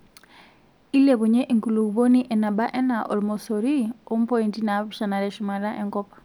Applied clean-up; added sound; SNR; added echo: none; none; none; none.